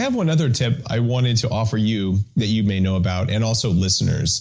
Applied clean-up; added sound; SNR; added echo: none; none; none; none.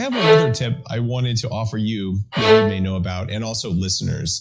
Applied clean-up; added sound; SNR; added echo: classical method log-MMSE.